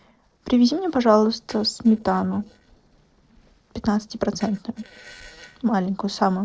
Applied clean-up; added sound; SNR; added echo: neural separator model SepFormer DNS4.